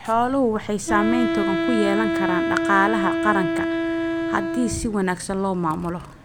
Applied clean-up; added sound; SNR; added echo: none; Wind instrument, woodwind instrument; 2 dB; none.